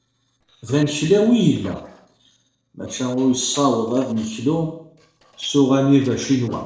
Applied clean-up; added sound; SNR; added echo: neural separator model SepFormer DNS4.